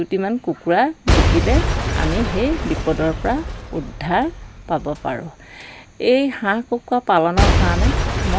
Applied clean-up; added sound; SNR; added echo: none; Shatter / Crushing / Boom; 0 dB; none.